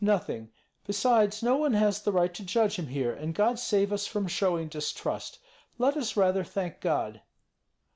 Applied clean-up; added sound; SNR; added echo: none; none; none; none.